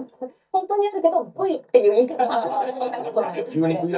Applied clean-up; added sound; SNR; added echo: neural mask model DeepFilterNet 3.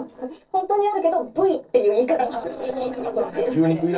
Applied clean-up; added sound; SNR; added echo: neural separator model SepFormer DNS4.